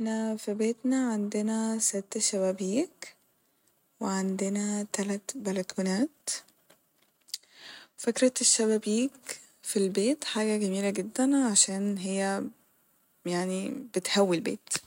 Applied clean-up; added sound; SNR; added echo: none; none; none; none.